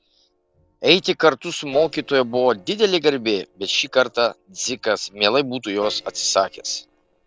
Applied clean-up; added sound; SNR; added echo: neural separator model SepFormer DNS4.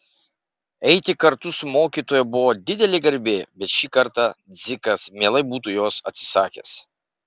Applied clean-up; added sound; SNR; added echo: none; none; none; none.